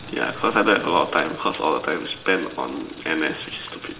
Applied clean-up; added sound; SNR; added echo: none; Insect; 19 dB; reverberation time 0.9 s.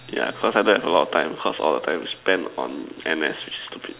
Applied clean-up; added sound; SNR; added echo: none; none; none; none.